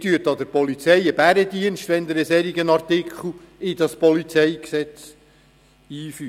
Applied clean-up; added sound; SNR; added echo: none; none; none; none.